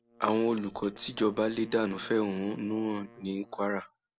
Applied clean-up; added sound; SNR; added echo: neural separator model SepFormer DNS4.